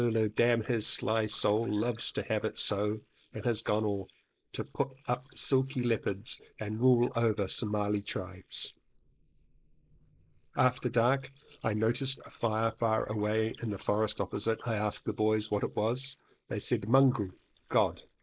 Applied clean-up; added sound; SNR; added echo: neural mask model Resemble Enhance denoiser.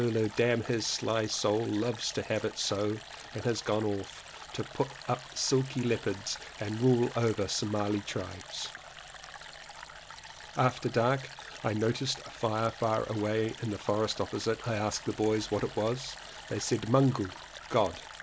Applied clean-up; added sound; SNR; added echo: none; Stream; 15 dB; none.